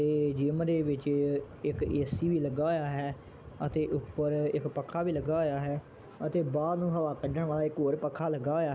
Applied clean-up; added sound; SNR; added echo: none; none; none; none.